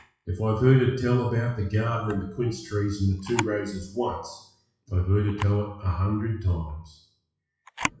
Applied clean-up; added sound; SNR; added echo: classical method WPE with log-MMSE.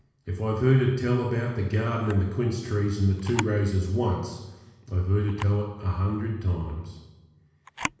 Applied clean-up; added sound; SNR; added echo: none; Camera; 17 dB; reverberation time 1.1 s.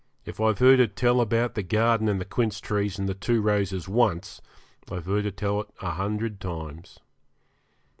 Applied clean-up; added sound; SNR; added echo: none; none; none; none.